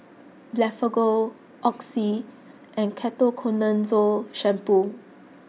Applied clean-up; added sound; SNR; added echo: none; none; none; none.